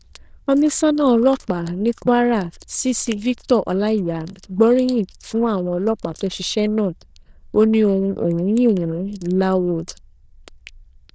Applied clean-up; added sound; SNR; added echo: neural diffusion model UNIVERSE++.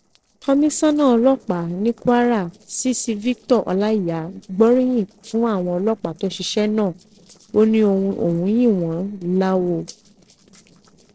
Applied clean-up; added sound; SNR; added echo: neural separator model SepFormer DNS4.